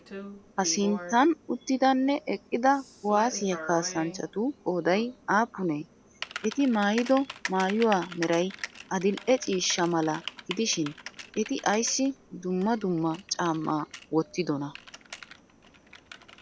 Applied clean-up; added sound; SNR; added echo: none; Typing; 15 dB; none.